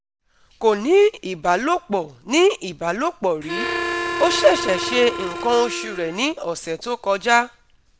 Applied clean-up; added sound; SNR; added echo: none; Harmonica; 6 dB; none.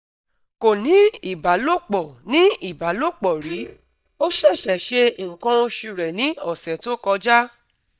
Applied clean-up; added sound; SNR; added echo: neural mask model DeepFilterNet 3.